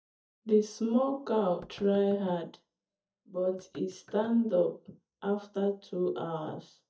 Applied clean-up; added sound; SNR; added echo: neural mask model DeepFilterNet 3.